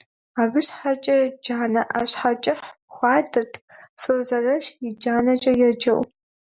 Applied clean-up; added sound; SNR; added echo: none; none; none; none.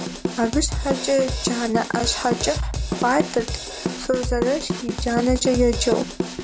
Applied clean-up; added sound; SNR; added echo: none; Drum kit; 4 dB; none.